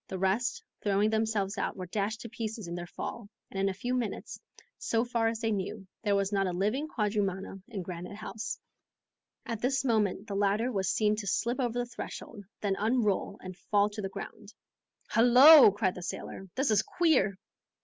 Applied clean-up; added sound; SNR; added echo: none; none; none; none.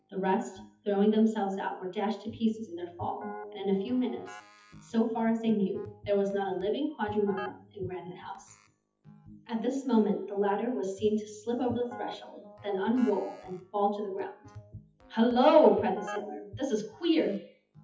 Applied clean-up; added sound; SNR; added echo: classical method WPE with log-MMSE.